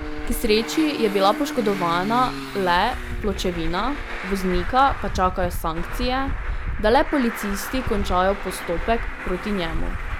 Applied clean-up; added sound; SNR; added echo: none; Traffic noise, roadway noise; 4 dB; none.